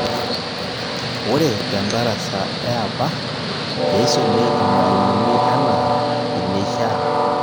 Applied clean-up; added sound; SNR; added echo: none; Train; -4 dB; none.